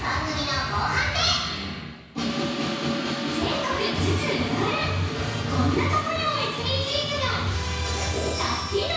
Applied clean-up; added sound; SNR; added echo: none; none; none; reverberation time 1.1 s.